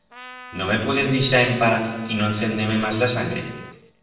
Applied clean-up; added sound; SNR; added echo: none; Trumpet; 18 dB; reverberation time 1.0 s.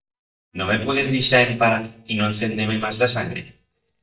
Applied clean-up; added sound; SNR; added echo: neural mask model DeepFilterNet 3.